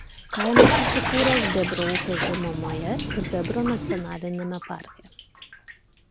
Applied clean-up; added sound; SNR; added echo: none; Printer + Bathtub (filling or washing); -3 dB; none.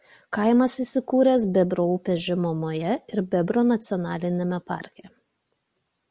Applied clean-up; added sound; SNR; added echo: none; none; none; none.